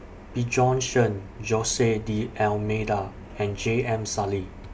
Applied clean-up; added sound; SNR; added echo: none; none; none; none.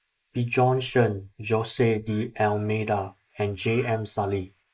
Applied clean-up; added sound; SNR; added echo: neural mask model Resemble Enhance denoiser.